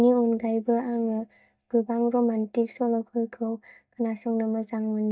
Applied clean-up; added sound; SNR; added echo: neural mask model DeepFilterNet 3.